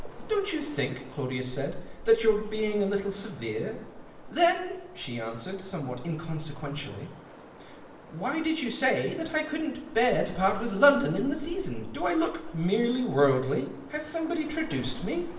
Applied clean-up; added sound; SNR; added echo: none; Waves, surf; 12 dB; reverberation time 0.7 s.